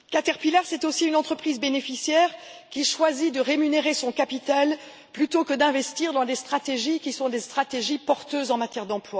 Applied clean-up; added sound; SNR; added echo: none; none; none; none.